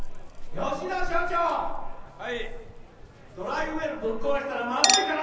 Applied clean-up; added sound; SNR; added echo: none; Chink, clink; 0 dB; none.